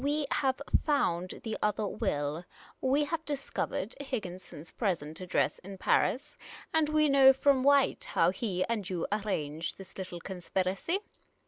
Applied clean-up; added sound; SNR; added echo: none; none; none; none.